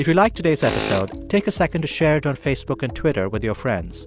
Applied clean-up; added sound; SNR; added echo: none; Tools; 11 dB; none.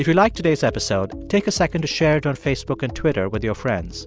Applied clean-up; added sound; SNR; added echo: none; none; none; none.